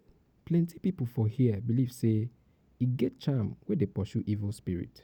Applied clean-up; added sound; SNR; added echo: none; none; none; none.